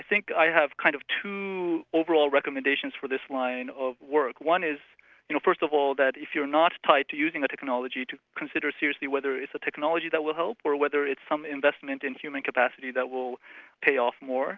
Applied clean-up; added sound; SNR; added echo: none; none; none; none.